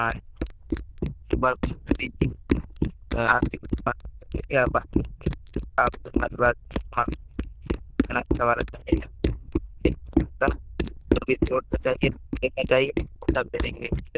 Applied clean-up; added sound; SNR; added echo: neural diffusion model UNIVERSE++.